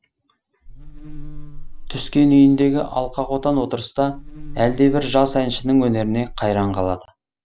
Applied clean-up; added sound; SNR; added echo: none; Buzz; 12 dB; none.